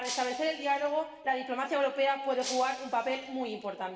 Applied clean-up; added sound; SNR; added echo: none; Shatter; 14 dB; reverberation time 1.3 s.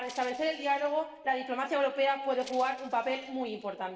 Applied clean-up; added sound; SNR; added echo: neural separator model SepFormer DNS4.